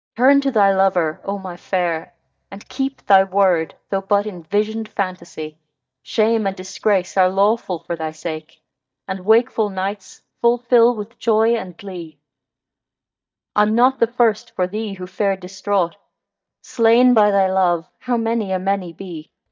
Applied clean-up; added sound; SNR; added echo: neural mask model DeepFilterNet 3.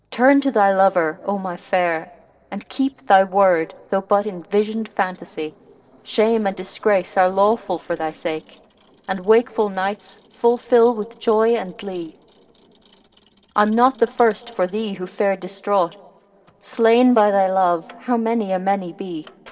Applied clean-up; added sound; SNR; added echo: neural separator model SepFormer DNS4.